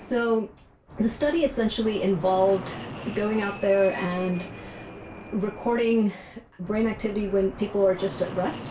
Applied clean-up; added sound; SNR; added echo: none; Fixed-wing aircraft, airplane; 14 dB; reverberation time 0.2 s.